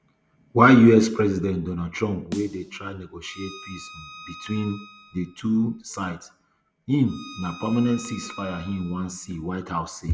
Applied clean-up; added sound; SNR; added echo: none; Snare drum + Bowed string instrument; 19 dB; none.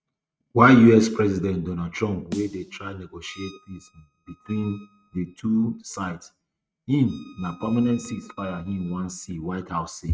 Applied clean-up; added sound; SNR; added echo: neural mask model RNNoise.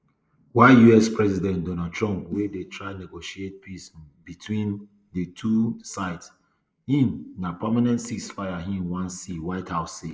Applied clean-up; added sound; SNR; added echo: neural mask model Resemble Enhance denoiser.